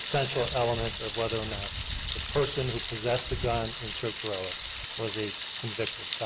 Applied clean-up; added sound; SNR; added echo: none; Thunder; 0 dB; none.